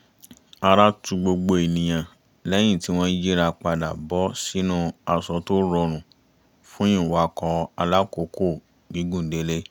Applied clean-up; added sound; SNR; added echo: none; none; none; none.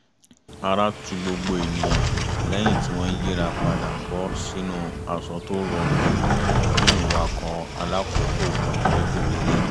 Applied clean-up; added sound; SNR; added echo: none; Sliding door; -4 dB; none.